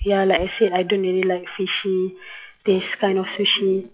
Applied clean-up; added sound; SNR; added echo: classical method log-MMSE.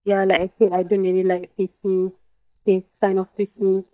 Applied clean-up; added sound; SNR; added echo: neural mask model DeepFilterNet 3.